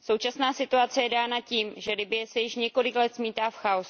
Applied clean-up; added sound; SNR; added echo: none; none; none; none.